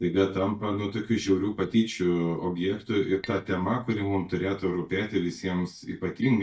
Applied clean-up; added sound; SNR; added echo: neural mask model DeepFilterNet 3.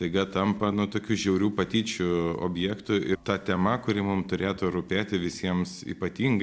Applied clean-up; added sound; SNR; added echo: none; none; none; none.